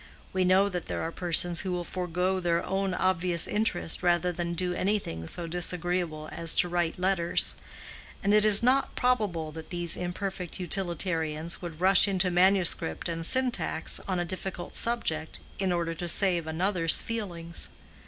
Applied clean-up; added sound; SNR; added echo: none; none; none; none.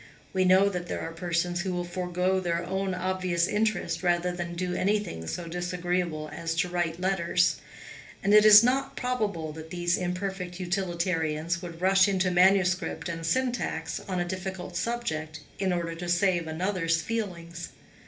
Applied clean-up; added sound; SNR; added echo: none; none; none; reverberation time 0.3 s.